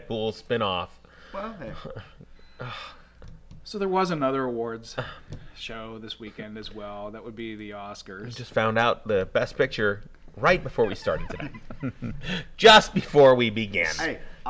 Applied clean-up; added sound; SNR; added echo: none; none; none; none.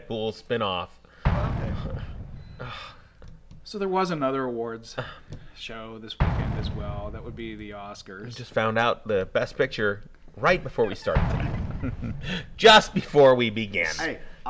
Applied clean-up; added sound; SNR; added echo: none; Explosion; 8 dB; none.